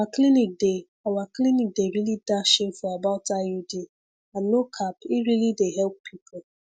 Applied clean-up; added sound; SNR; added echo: none; none; none; none.